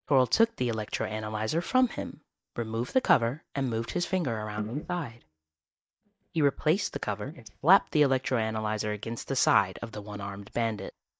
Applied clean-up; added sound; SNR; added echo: neural mask model DeepFilterNet 3.